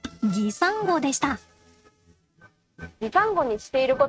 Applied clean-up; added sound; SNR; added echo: neural mask model RNNoise.